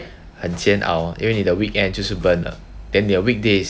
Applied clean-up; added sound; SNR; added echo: none; none; none; none.